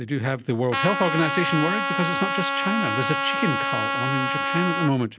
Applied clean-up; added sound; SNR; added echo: none; Trumpet; 1 dB; none.